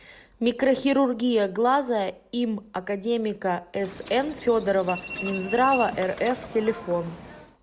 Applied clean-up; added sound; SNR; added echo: none; Subway, metro, underground; 12 dB; none.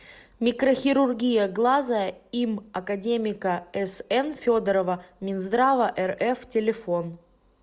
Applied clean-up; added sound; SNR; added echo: none; none; none; none.